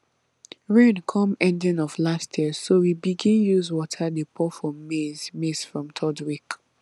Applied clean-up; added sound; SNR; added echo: none; none; none; none.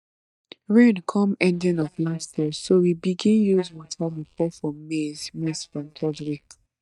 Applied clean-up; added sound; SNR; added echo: neural mask model DeepFilterNet 3.